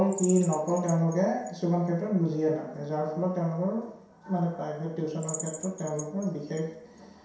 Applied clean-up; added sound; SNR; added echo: none; Bird vocalization, bird call, bird song; 14 dB; reverberation time 0.7 s.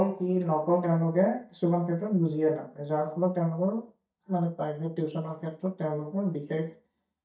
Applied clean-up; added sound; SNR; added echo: neural mask model DeepFilterNet 3.